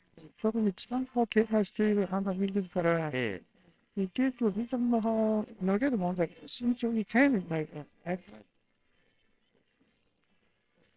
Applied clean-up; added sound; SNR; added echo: neural separator model SepFormer WHAMR!.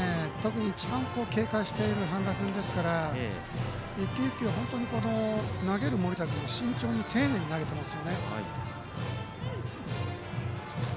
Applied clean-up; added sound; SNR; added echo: none; none; none; none.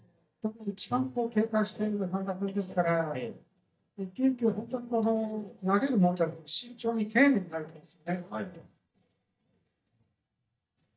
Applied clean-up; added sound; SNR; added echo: neural mask model DeepFilterNet 3.